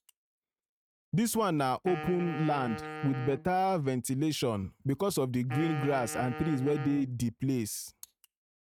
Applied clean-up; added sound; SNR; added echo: neural mask model RNNoise.